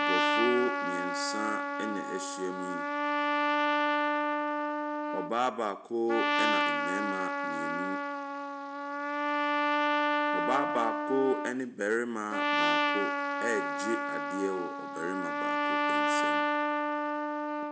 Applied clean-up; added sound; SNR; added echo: none; Trumpet; -5 dB; none.